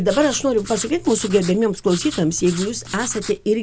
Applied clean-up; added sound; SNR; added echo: none; Writing; 15 dB; none.